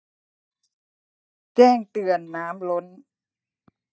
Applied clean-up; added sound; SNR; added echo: neural mask model DeepFilterNet 3.